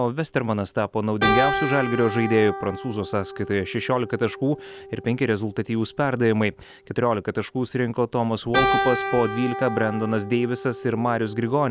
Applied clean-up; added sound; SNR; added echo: none; Keyboard (musical); 6 dB; none.